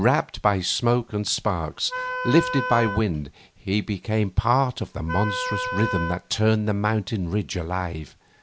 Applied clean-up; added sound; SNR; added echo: none; Wind instrument, woodwind instrument; 6 dB; none.